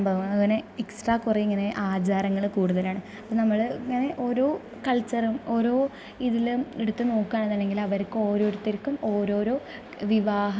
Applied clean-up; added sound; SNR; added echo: none; none; none; none.